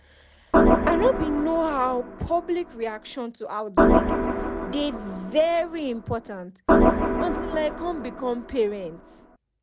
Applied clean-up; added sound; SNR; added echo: none; Organ; -3 dB; none.